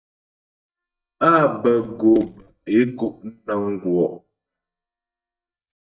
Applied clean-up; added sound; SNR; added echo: neural mask model DeepFilterNet 3.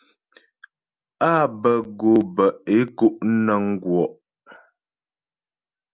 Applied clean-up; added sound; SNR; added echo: none; none; none; none.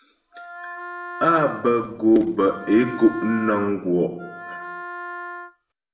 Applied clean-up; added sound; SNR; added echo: none; Wind instrument, woodwind instrument; 13 dB; reverberation time 0.8 s.